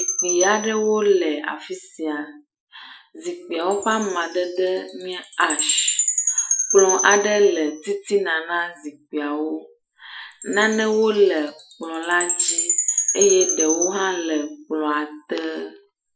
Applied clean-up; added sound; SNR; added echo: classical method Wiener filter.